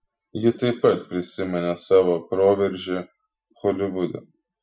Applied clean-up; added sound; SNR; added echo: classical method Wiener filter.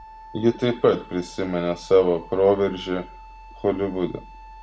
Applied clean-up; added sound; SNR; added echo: none; Mechanisms + Wind instrument, woodwind instrument; 20 dB; none.